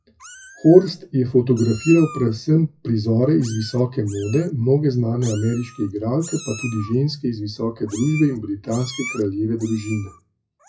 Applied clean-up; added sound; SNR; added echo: classical method WPE with log-MMSE.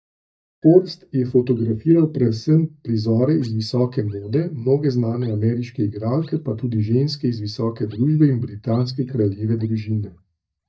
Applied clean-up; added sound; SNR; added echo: neural mask model DeepFilterNet 3.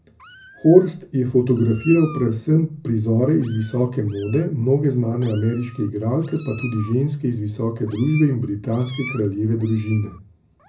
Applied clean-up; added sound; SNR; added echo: none; Meow; 20 dB; reverberation time 0.4 s.